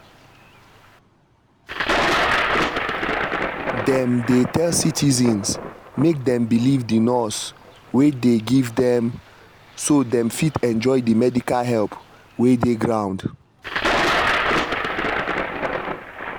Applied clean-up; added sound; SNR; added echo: none; Thunder; 5 dB; none.